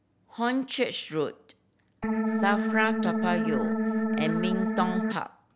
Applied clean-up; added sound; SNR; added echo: none; Organ; -4 dB; none.